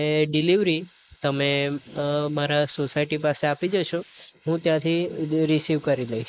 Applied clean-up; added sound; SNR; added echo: neural mask model Resemble Enhance denoiser.